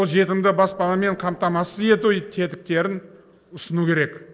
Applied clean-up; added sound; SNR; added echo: neural separator model SepFormer DNS4.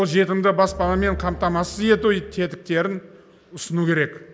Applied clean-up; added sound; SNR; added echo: none; Drum; 12 dB; none.